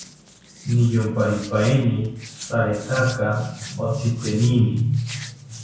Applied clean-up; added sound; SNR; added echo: none; Hands; 18 dB; reverberation time 0.6 s.